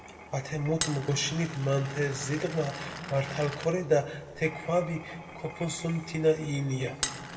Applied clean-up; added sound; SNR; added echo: none; Glass; 10 dB; reverberation time 1.3 s.